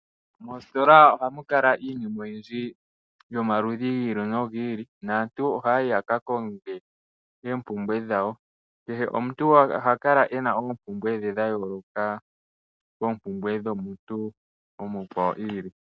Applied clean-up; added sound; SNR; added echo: none; none; none; none.